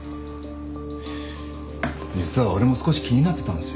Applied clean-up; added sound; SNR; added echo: none; none; none; none.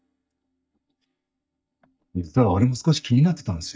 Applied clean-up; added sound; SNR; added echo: neural mask model DeepFilterNet 3.